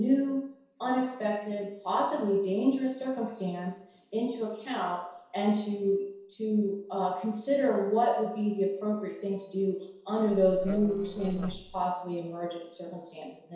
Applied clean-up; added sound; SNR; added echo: neural separator model SepFormer DNS4.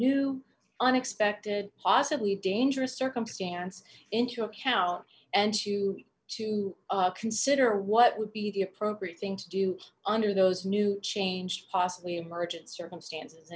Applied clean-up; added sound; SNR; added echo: none; none; none; none.